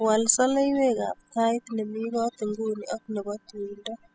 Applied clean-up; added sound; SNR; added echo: classical method spectral subtraction.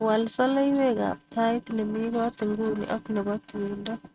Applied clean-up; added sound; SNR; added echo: neural mask model RNNoise.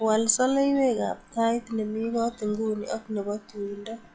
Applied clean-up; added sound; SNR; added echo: classical method log-MMSE.